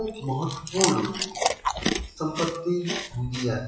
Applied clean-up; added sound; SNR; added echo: classical method WPE with log-MMSE.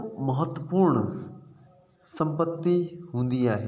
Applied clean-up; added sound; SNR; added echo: none; none; none; none.